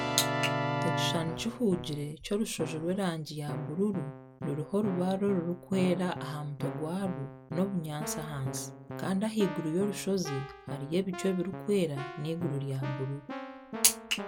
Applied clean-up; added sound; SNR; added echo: none; Keyboard (musical); 6 dB; none.